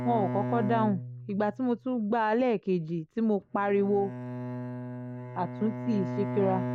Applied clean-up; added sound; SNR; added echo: none; Bowed string instrument; 7 dB; none.